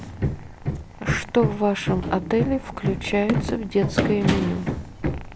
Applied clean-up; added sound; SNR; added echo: none; Hammer + Run; 1 dB; none.